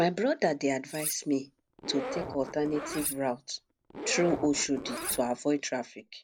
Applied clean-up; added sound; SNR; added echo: none; Cutlery, silverware + Zipper (clothing); 9 dB; none.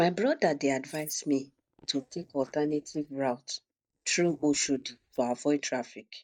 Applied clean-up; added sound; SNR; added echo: neural mask model DeepFilterNet 3.